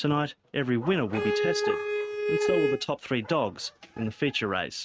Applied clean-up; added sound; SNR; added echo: neural mask model RNNoise.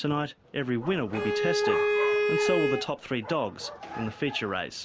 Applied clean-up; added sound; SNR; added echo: none; Bowed string instrument; -3 dB; none.